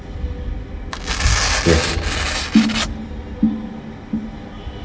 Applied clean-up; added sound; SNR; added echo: none; Tearing; 1 dB; reverberation time 2.5 s.